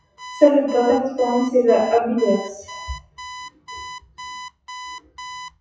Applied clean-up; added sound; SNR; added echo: classical method WPE with log-MMSE.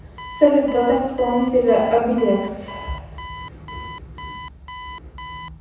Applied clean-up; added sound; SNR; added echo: none; Alarm; 15 dB; reverberation time 1.1 s.